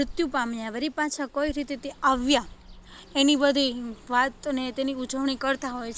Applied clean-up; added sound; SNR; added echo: none; Bird; 19 dB; none.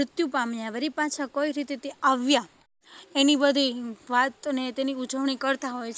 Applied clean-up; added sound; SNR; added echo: none; none; none; none.